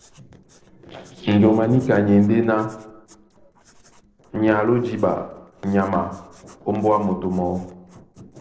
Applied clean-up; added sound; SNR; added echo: neural separator model SepFormer DNS4.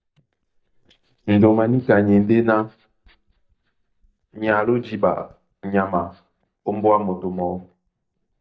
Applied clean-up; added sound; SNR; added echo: neural mask model DeepFilterNet 3.